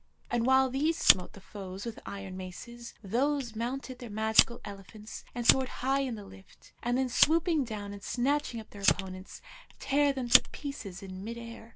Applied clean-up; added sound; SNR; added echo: none; Fire; 3 dB; none.